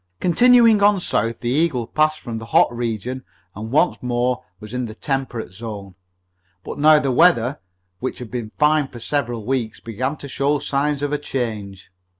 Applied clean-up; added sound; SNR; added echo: none; none; none; none.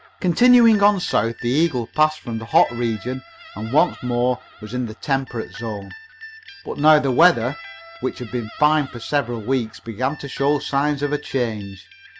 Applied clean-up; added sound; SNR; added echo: none; Guitar; 20 dB; none.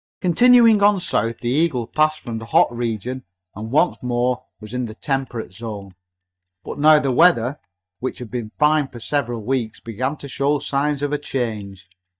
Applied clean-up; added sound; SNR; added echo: neural mask model DeepFilterNet 3.